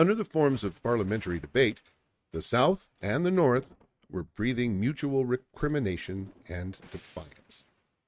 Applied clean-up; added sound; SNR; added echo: neural mask model RNNoise.